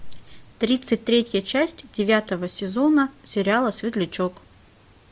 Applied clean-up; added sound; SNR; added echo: none; none; none; none.